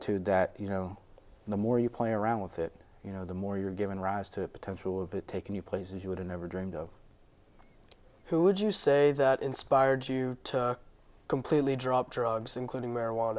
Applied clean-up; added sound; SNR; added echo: none; none; none; none.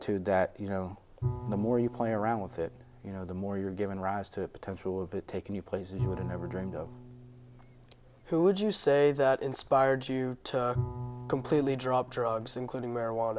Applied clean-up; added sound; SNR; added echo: none; Bowed string instrument; 12 dB; none.